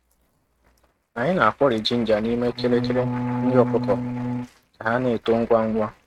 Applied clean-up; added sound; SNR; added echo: neural mask model RNNoise.